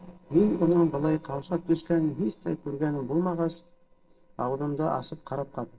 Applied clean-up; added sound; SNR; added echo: neural separator model SepFormer DNS4.